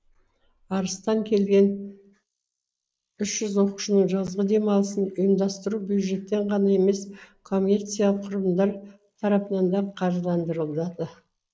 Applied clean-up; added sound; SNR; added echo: neural mask model Resemble Enhance denoiser.